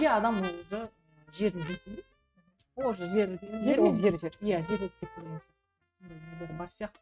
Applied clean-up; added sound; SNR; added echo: neural mask model RNNoise.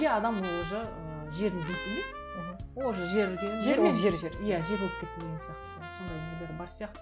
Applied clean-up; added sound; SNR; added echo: none; Trumpet; 9 dB; none.